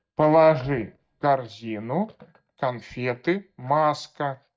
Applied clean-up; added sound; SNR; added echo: neural mask model DeepFilterNet 3.